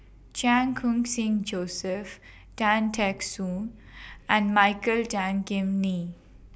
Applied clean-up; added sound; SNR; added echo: none; none; none; none.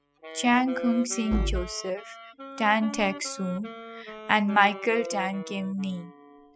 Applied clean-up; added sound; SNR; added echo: classical method spectral subtraction.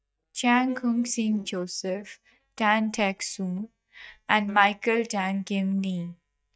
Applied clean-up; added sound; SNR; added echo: neural mask model DeepFilterNet 3.